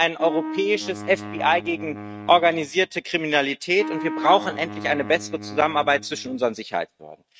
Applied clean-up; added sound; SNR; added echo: neural mask model RNNoise.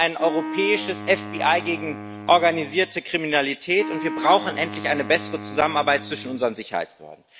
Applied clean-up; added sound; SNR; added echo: none; Wind instrument, woodwind instrument; 11 dB; none.